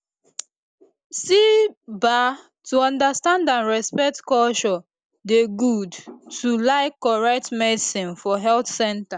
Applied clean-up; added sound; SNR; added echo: none; none; none; none.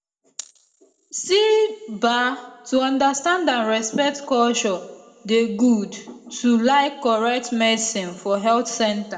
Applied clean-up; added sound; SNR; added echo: none; none; none; reverberation time 1.0 s.